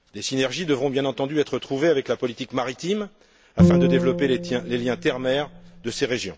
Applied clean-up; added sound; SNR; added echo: none; Bowed string instrument; -2 dB; none.